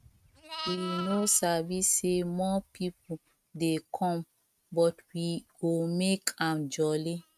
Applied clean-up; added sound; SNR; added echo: neural mask model RNNoise.